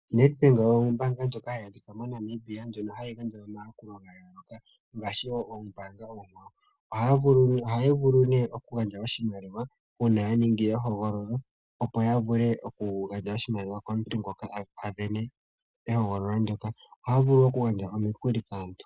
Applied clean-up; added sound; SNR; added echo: none; none; none; none.